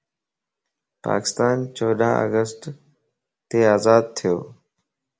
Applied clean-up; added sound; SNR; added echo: none; none; none; none.